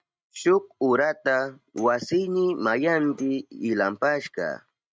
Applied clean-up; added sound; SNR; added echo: neural mask model RNNoise.